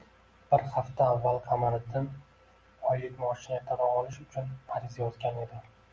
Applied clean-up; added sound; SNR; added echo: none; none; none; none.